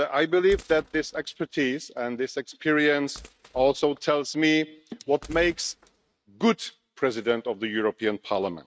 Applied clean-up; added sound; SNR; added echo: neural mask model RNNoise.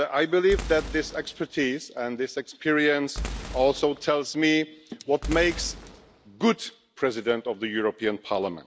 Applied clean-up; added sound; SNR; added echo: none; Boom; 12 dB; none.